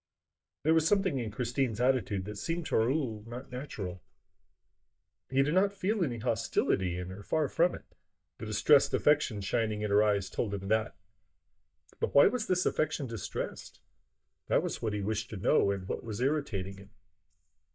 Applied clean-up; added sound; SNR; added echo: neural mask model DeepFilterNet 3.